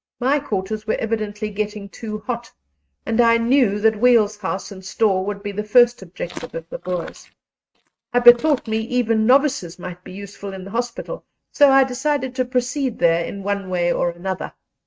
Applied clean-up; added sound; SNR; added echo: neural mask model RNNoise.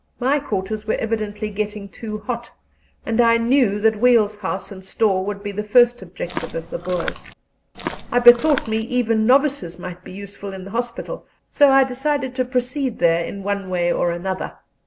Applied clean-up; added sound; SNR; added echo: none; Walk, footsteps; 10 dB; none.